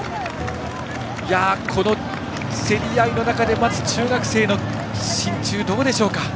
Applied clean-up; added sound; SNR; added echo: none; Bell; 18 dB; none.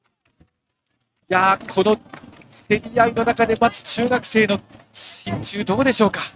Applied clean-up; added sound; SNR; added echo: neural mask model RNNoise.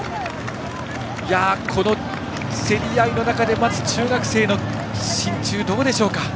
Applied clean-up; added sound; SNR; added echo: none; none; none; none.